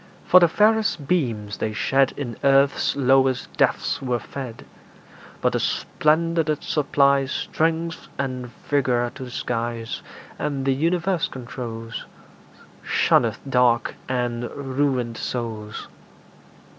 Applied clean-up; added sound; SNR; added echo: none; none; none; none.